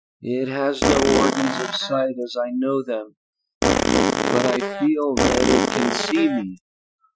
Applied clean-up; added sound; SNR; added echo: classical method Wiener filter.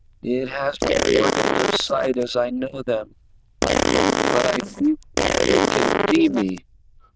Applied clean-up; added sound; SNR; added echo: neural diffusion model UNIVERSE++.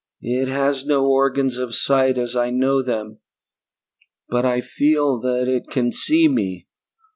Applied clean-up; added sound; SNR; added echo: none; none; none; none.